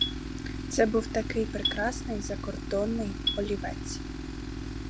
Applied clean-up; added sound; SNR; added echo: none; Tools + Marimba, xylophone; 2 dB; none.